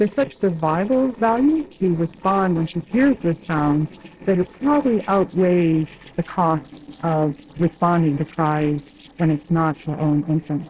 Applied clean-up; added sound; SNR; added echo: neural separator model SepFormer DNS4.